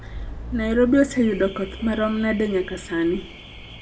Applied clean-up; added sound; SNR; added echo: none; Alarm / Car; 13 dB; reverberation time 0.8 s.